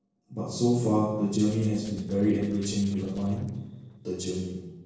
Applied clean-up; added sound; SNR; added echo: neural separator model SepFormer DNS4.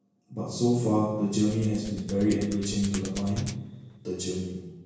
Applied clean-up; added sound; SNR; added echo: none; Hands; 15 dB; reverberation time 1.0 s.